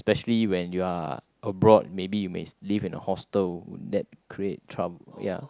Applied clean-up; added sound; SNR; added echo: none; none; none; none.